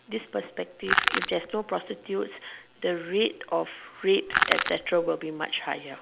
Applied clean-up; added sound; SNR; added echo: none; Crushing; -3 dB; none.